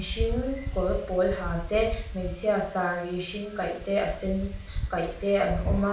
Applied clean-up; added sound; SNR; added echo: none; Wind; 5 dB; reverberation time 0.5 s.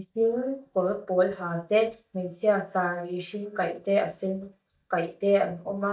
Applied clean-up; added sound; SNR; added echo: neural mask model DeepFilterNet 3.